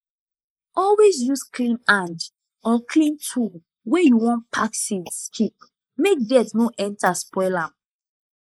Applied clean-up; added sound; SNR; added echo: neural mask model Resemble Enhance denoiser.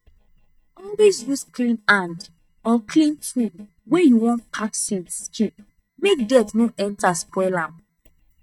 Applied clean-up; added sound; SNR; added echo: neural mask model DeepFilterNet 3.